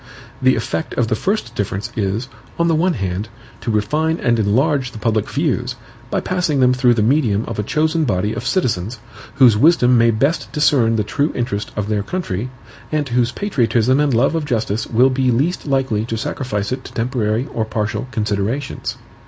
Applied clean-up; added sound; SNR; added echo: none; none; none; none.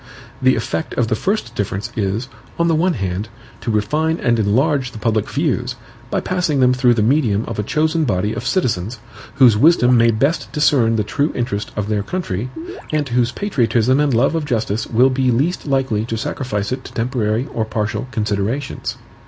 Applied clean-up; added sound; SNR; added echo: none; Gurgling; 12 dB; none.